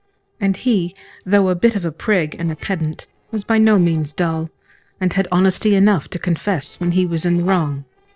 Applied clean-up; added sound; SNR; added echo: neural separator model SepFormer DNS4.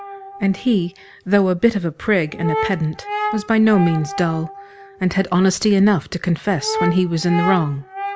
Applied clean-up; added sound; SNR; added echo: none; Brass instrument; 10 dB; none.